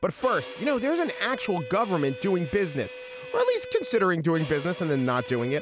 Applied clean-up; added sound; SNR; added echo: none; Bowed string instrument; 13 dB; none.